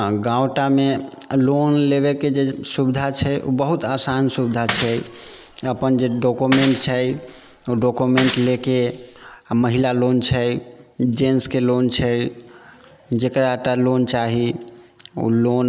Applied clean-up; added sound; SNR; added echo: none; Shatter / Crushing; 7 dB; none.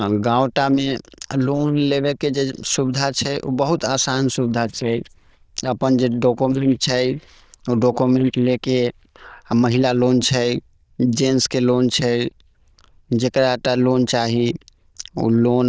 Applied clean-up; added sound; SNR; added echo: neural diffusion model UNIVERSE++.